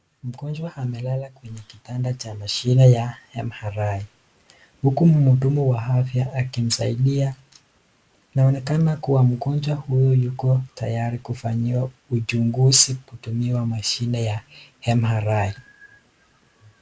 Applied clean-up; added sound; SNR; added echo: none; none; none; none.